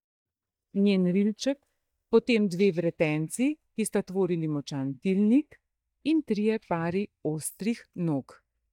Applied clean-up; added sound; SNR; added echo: neural mask model DeepFilterNet 3.